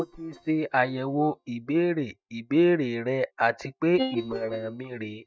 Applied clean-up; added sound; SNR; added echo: neural mask model DeepFilterNet 3.